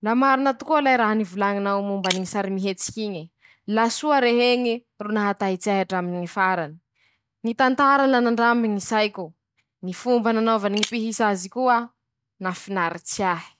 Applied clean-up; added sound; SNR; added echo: none; Shatter; 11 dB; none.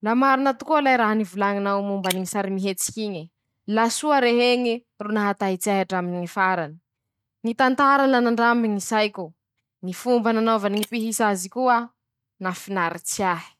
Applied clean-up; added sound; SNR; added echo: neural mask model RNNoise.